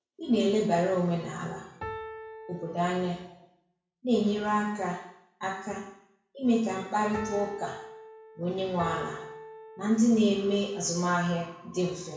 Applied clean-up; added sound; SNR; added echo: none; Piano; 12 dB; reverberation time 0.7 s.